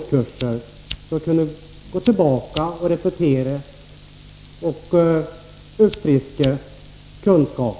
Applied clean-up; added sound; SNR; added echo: none; Fire; 19 dB; none.